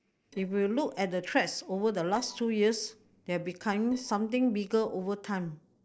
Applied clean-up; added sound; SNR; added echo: neural separator model SepFormer DNS4.